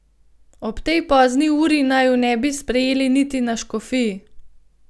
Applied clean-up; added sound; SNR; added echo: none; none; none; none.